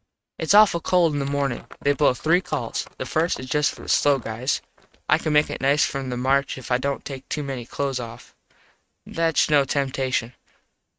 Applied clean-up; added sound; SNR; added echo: neural mask model RNNoise.